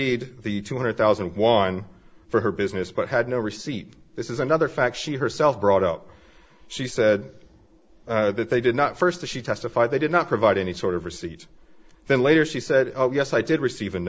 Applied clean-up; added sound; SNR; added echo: none; none; none; none.